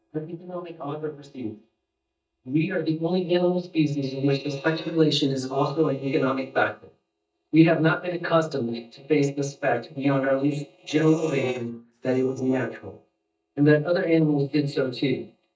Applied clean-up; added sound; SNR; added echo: neural mask model DeepFilterNet 3.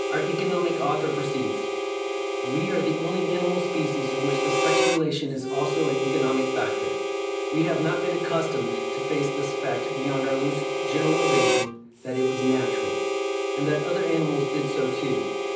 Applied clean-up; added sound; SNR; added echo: none; Harmonica; -1 dB; reverberation time 0.6 s.